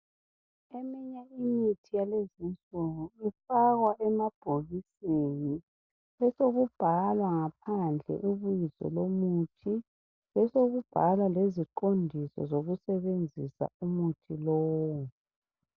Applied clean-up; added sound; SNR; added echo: none; none; none; none.